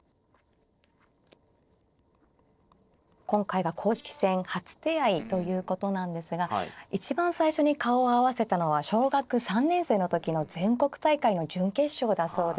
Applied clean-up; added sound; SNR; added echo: neural separator model SepFormer DNS4.